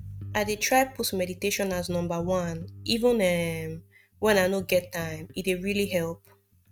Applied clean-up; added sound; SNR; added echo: neural mask model RNNoise.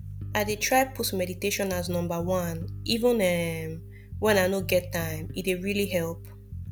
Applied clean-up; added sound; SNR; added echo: none; Bass guitar; 11 dB; none.